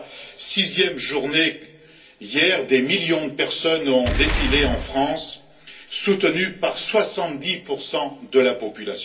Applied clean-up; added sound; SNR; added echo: none; Boom; 6 dB; reverberation time 0.3 s.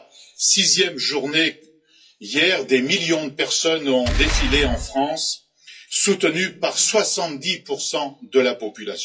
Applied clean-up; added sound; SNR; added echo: classical method WPE with log-MMSE.